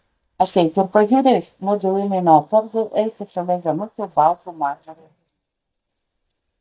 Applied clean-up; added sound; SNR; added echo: neural mask model DeepFilterNet 3.